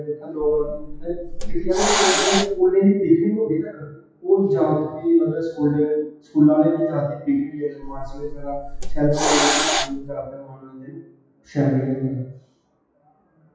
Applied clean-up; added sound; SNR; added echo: classical method WPE with log-MMSE.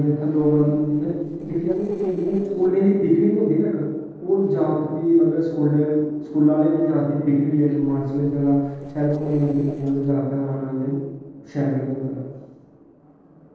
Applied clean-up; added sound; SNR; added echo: neural separator model SepFormer DNS4.